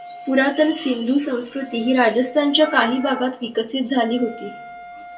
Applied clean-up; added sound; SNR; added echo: none; Wind instrument, woodwind instrument; 18 dB; reverberation time 0.2 s.